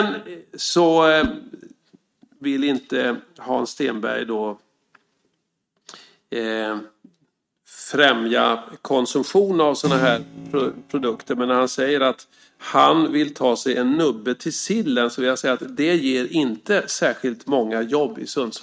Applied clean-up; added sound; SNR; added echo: neural mask model RNNoise.